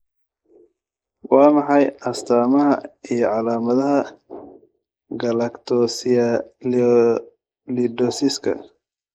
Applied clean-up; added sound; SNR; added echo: neural mask model Resemble Enhance denoiser.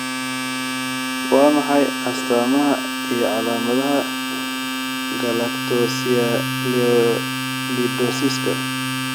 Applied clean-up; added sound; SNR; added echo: none; Domestic sounds, home sounds; 2 dB; none.